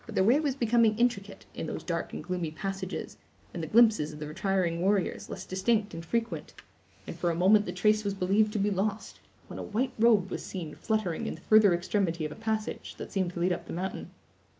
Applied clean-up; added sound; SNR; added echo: none; none; none; none.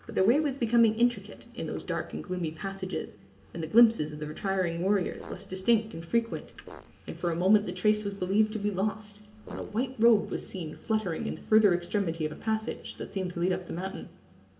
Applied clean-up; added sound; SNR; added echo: none; Fart; 17 dB; reverberation time 2.2 s.